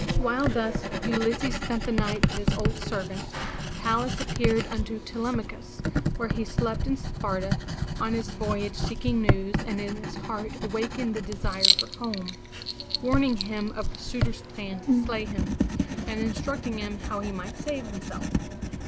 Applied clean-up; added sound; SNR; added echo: none; Writing; -2 dB; none.